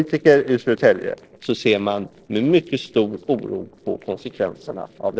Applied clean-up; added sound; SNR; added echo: neural separator model SepFormer DNS4.